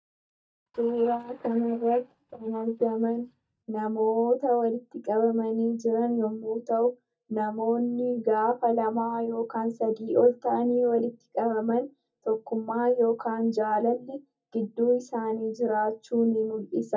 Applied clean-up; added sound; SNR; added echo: neural mask model DeepFilterNet 3.